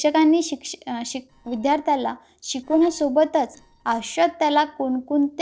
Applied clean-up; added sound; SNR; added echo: neural separator model SepFormer DNS4.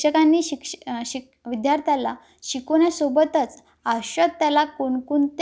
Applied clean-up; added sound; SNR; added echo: none; none; none; none.